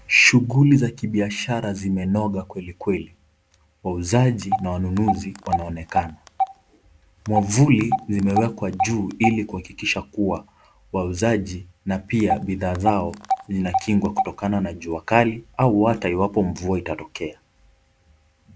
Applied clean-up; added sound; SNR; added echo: none; Telephone; 5 dB; none.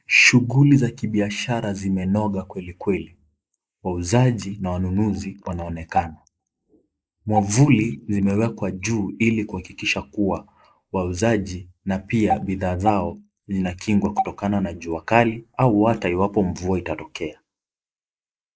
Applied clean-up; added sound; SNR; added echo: neural mask model Resemble Enhance denoiser.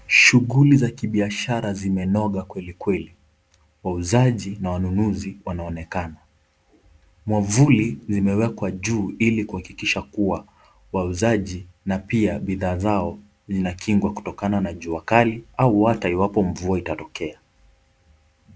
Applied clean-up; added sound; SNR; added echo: none; none; none; none.